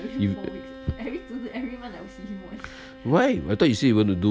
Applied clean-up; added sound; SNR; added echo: none; Bowed string instrument; 18 dB; none.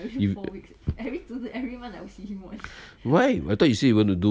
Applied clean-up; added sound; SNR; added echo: none; none; none; none.